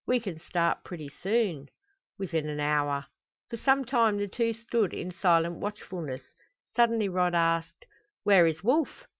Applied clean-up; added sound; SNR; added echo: none; none; none; none.